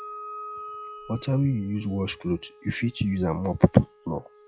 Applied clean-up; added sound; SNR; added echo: classical method log-MMSE.